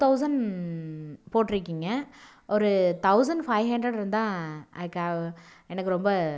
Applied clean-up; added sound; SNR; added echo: none; none; none; none.